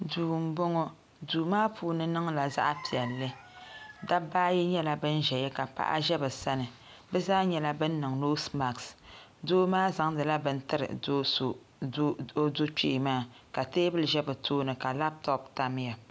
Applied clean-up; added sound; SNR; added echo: none; Chicken, rooster; 18 dB; none.